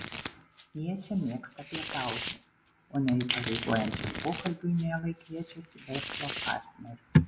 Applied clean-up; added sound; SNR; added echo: none; Domestic sounds, home sounds; 2 dB; none.